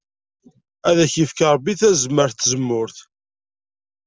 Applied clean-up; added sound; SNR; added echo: none; none; none; none.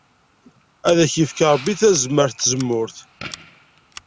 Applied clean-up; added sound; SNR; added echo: none; Fireworks + Scissors; 20 dB; none.